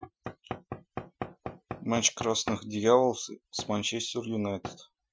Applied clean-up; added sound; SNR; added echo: classical method Wiener filter.